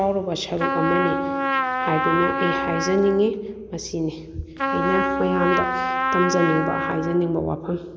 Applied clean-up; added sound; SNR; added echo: none; Trumpet; 1 dB; none.